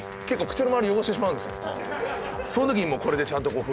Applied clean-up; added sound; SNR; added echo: none; Brass instrument; 11 dB; none.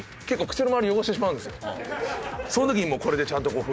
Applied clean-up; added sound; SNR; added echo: none; none; none; none.